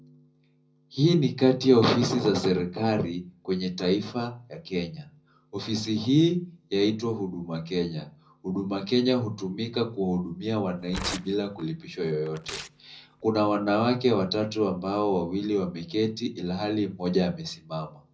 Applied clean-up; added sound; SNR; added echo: none; Tearing; 15 dB; reverberation time 0.4 s.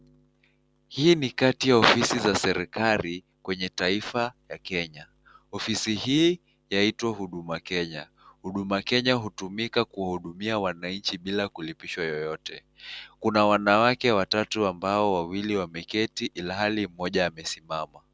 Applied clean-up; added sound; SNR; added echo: none; none; none; none.